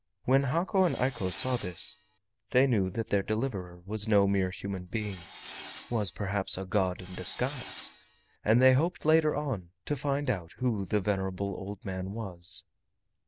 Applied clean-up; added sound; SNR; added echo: none; Tools; 14 dB; none.